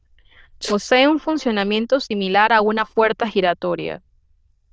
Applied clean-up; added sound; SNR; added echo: neural diffusion model UNIVERSE++.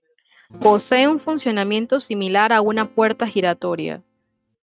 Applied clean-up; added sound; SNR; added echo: neural mask model RNNoise.